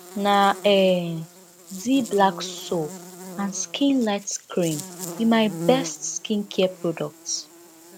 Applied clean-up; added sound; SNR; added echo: none; Buzz; 14 dB; none.